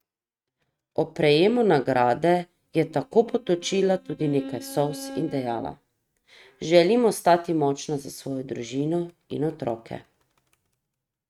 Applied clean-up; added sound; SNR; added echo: neural mask model RNNoise.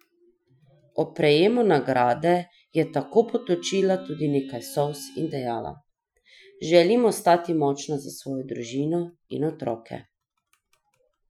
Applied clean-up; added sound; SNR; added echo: classical method Wiener filter.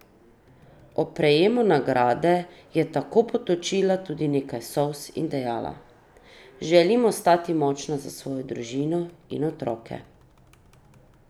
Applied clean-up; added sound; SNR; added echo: none; none; none; none.